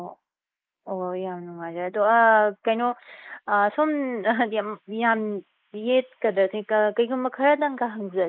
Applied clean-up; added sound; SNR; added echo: neural mask model Resemble Enhance denoiser.